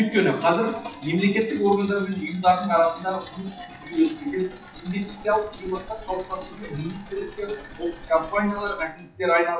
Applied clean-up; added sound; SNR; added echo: classical method WPE with log-MMSE.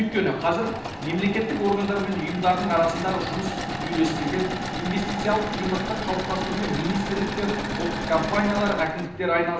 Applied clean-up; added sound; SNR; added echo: none; Engine / Mechanisms; 5 dB; reverberation time 0.9 s.